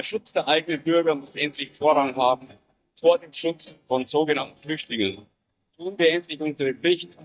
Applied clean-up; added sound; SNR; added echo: neural mask model DeepFilterNet 3.